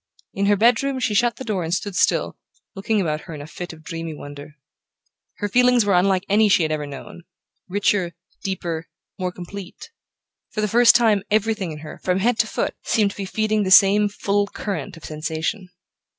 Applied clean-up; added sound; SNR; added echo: none; none; none; none.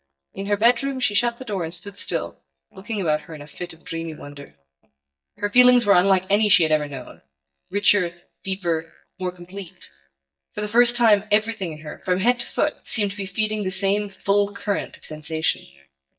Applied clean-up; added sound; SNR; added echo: neural mask model DeepFilterNet 3.